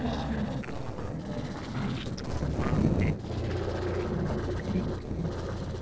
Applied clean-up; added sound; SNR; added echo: neural separator model SepFormer DNS4.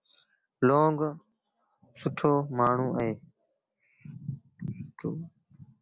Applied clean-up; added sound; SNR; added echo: none; none; none; none.